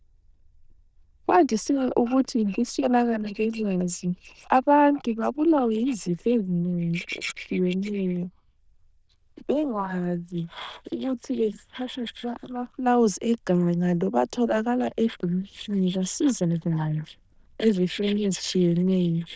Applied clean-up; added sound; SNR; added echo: neural diffusion model UNIVERSE++.